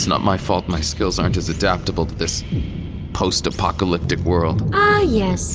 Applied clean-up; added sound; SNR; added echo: none; none; none; none.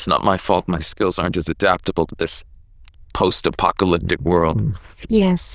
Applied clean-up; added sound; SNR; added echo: neural diffusion model UNIVERSE++.